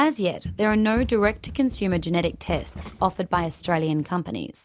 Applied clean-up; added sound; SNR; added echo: none; Run; 13 dB; none.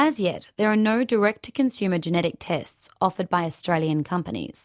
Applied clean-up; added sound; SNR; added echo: none; none; none; none.